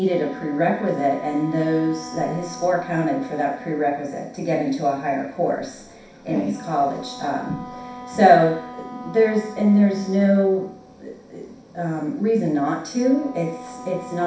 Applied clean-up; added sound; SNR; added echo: none; Wind instrument, woodwind instrument; 17 dB; reverberation time 0.6 s.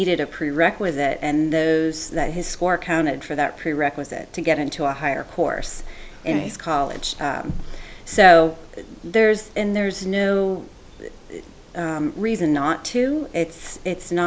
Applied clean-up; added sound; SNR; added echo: none; none; none; none.